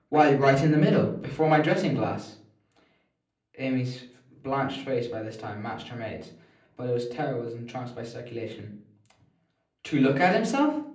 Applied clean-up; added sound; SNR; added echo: none; none; none; reverberation time 0.6 s.